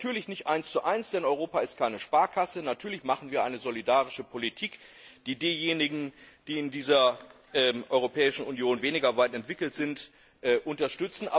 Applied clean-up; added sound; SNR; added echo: none; none; none; none.